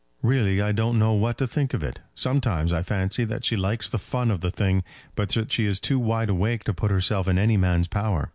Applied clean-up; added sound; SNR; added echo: none; none; none; none.